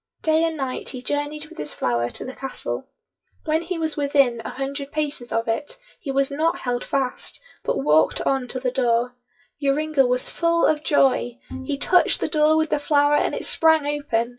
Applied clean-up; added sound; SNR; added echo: classical method WPE with log-MMSE.